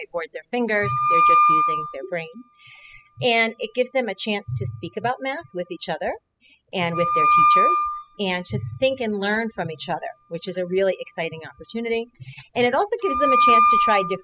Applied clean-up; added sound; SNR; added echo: classical method spectral subtraction.